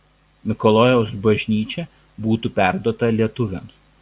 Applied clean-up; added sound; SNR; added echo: none; none; none; none.